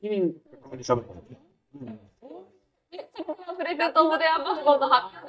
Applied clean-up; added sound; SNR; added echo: neural mask model DeepFilterNet 3.